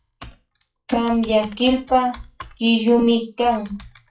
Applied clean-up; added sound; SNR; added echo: classical method WPE with log-MMSE.